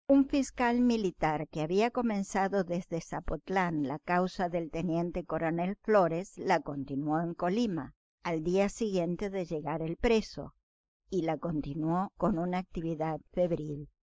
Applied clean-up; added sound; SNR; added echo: neural mask model Resemble Enhance denoiser.